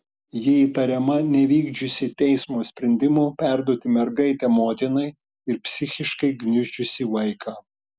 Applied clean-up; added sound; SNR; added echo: none; none; none; none.